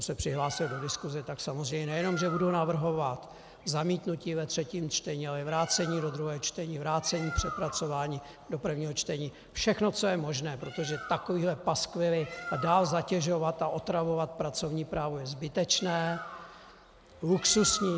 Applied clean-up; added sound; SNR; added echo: none; Bird; 14 dB; none.